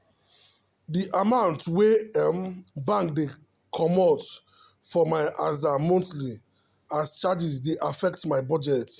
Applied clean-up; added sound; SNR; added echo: none; none; none; none.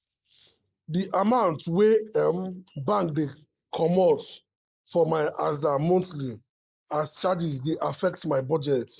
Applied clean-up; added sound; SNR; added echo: neural mask model Resemble Enhance denoiser.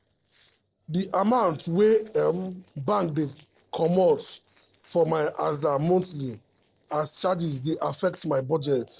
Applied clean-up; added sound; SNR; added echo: neural separator model SepFormer DNS4.